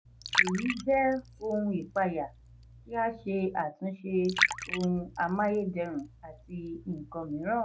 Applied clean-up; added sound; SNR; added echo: none; Liquid; 5 dB; none.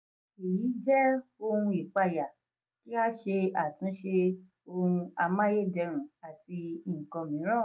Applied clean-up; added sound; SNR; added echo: none; none; none; none.